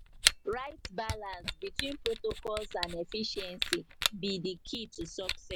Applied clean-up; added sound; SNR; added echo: none; Camera; -1 dB; none.